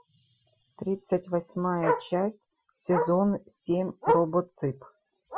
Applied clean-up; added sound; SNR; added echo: classical method Wiener filter.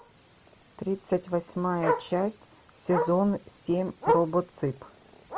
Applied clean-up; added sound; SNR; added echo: none; Bark; 5 dB; none.